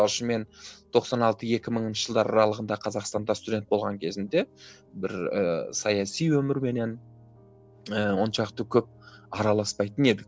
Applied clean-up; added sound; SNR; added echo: none; none; none; none.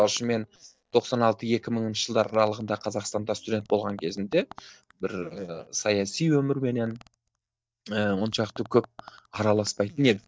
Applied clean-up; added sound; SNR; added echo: neural mask model DeepFilterNet 3.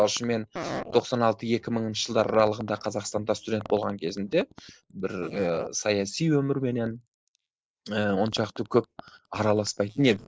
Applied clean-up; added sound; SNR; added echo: neural mask model Resemble Enhance denoiser.